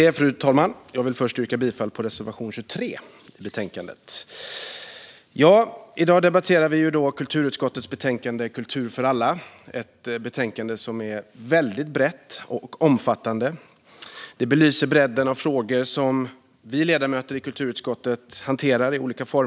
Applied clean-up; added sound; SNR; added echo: none; none; none; none.